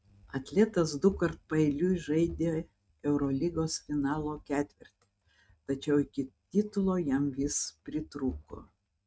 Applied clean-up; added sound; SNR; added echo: neural mask model RNNoise.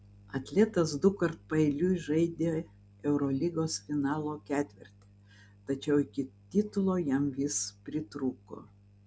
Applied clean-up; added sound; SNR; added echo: none; none; none; none.